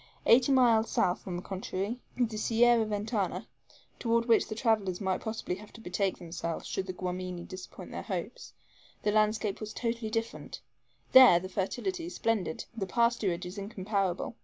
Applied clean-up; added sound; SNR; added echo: none; none; none; none.